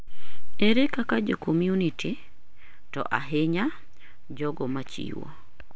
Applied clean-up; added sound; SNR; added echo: none; none; none; none.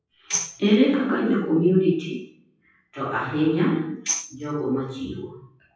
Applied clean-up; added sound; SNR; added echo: classical method WPE with log-MMSE.